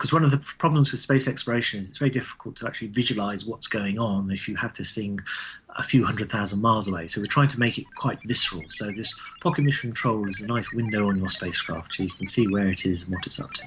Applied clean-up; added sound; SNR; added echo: none; none; none; none.